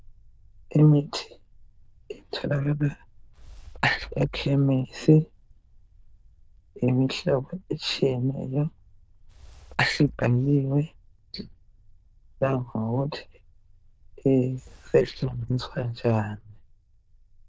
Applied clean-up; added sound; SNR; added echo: neural diffusion model UNIVERSE++.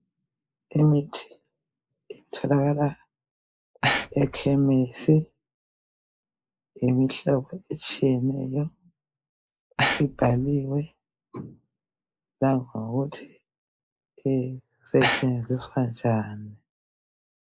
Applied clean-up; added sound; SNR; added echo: neural mask model Resemble Enhance denoiser.